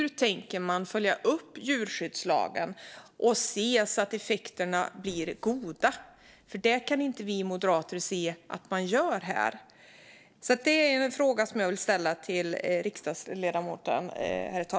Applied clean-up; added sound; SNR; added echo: neural separator model SepFormer DNS4.